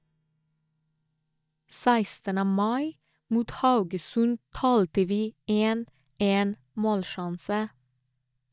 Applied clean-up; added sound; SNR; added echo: neural mask model DeepFilterNet 3.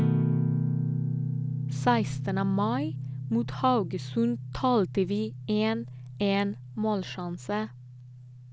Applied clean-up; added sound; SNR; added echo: none; Guitar; 2 dB; none.